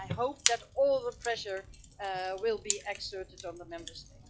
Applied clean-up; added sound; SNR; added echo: classical method log-MMSE.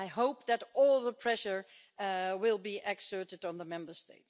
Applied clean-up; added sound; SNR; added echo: none; none; none; none.